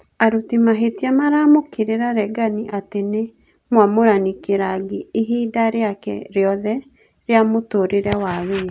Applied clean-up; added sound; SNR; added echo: none; none; none; none.